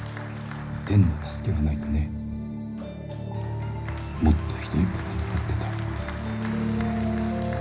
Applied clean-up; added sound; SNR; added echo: none; Applause; 17 dB; reverberation time 0.5 s.